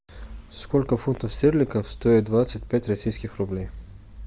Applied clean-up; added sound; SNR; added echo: none; none; none; none.